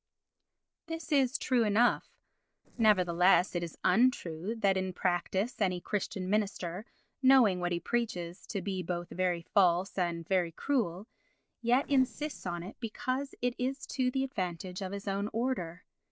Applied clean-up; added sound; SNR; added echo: neural separator model SepFormer DNS4.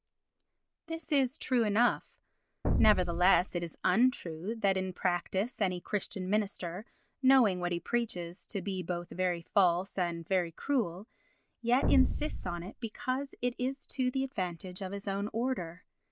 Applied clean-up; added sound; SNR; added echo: none; Explosion; -1 dB; none.